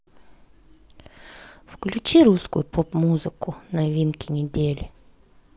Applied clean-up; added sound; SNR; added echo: none; none; none; none.